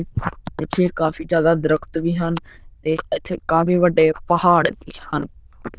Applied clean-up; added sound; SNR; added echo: neural diffusion model UNIVERSE++.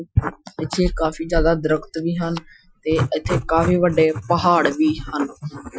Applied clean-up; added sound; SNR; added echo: classical method Wiener filter.